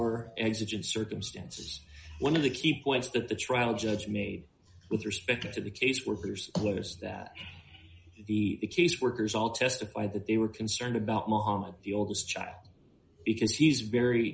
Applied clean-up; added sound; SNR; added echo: none; none; none; none.